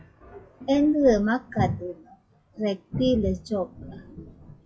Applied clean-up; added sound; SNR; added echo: classical method log-MMSE.